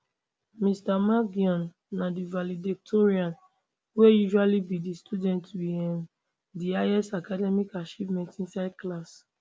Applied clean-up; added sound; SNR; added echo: none; none; none; none.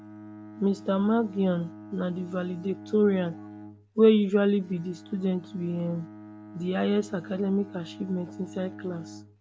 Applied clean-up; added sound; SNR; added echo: none; Bowed string instrument; 17 dB; none.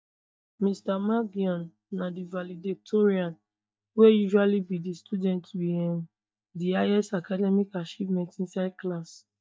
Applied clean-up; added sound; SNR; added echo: neural mask model DeepFilterNet 3.